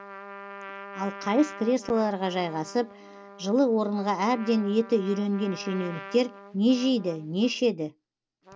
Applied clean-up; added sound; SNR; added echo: none; Trumpet; 16 dB; none.